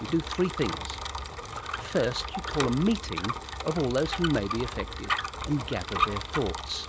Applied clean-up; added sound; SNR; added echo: none; Bicycle; 3 dB; none.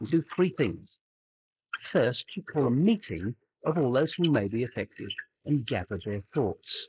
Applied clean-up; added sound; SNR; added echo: neural mask model Resemble Enhance denoiser.